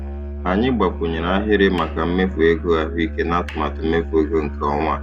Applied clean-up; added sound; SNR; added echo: none; Musical instrument; 8 dB; none.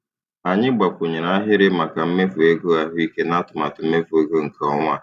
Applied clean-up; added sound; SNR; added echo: none; none; none; none.